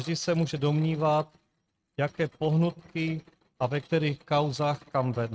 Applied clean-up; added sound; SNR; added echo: neural mask model RNNoise.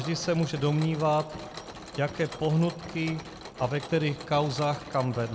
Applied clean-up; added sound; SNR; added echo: none; Mechanisms; 13 dB; none.